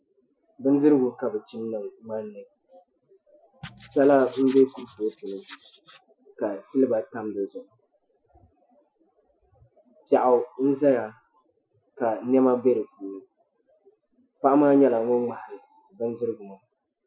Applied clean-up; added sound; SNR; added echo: classical method Wiener filter.